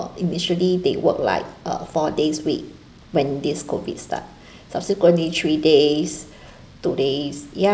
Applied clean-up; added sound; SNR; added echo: none; none; none; none.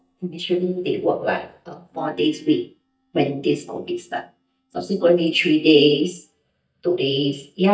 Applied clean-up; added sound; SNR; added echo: neural mask model DeepFilterNet 3.